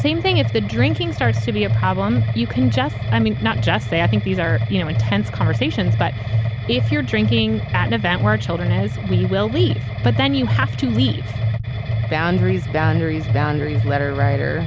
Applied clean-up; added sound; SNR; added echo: none; Mechanisms; -1 dB; none.